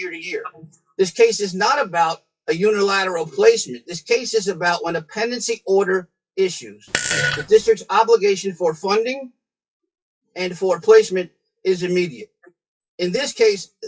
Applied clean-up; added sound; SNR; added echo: classical method WPE with log-MMSE.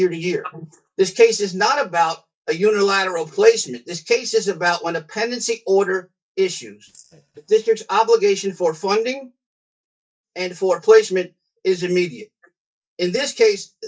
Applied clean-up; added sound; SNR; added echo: neural mask model DeepFilterNet 3.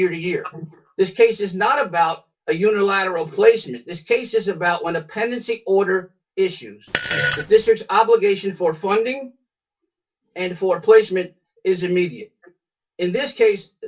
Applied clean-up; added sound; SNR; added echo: none; Fart; 3 dB; reverberation time 0.2 s.